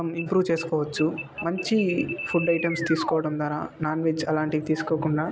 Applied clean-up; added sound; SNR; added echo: none; Alarm; 10 dB; none.